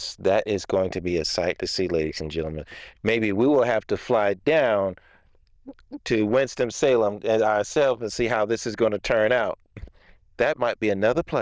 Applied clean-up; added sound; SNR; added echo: neural diffusion model UNIVERSE++.